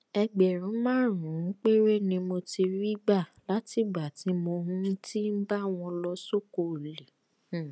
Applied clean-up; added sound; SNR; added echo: none; none; none; none.